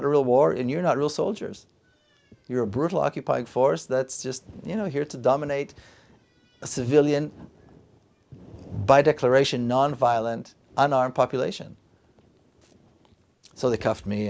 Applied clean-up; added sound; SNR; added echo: none; none; none; none.